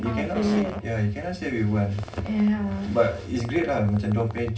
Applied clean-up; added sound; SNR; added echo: none; Fart; 17 dB; reverberation time 0.4 s.